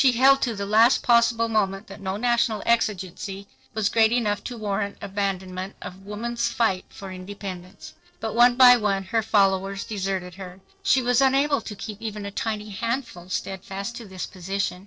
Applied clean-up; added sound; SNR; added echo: neural separator model SepFormer DNS4.